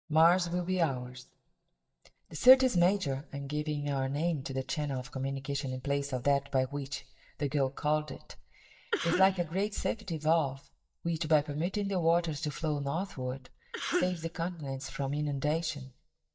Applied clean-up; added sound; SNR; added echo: neural mask model DeepFilterNet 3.